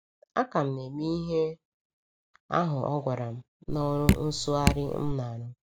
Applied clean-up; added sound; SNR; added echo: none; Drip; -2 dB; none.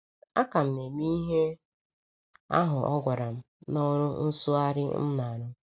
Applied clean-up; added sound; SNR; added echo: none; none; none; none.